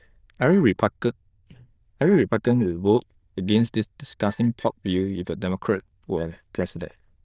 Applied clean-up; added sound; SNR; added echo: neural diffusion model UNIVERSE++.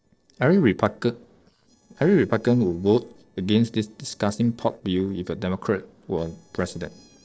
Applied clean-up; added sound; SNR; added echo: neural separator model SepFormer DNS4.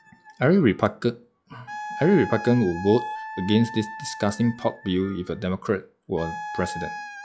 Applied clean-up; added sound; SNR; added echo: classical method log-MMSE.